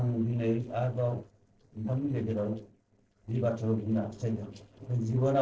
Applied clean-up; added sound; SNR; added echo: neural separator model SepFormer DNS4.